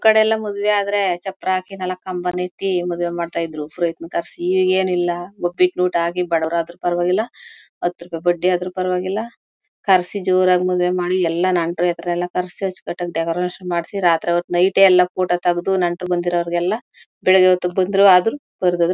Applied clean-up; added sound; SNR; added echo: none; none; none; none.